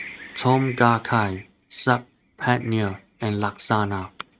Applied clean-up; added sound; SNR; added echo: neural mask model RNNoise.